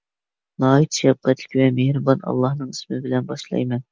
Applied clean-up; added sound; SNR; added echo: none; none; none; none.